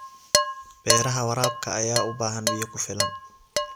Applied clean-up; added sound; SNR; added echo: none; Dishes, pots, and pans; -1 dB; none.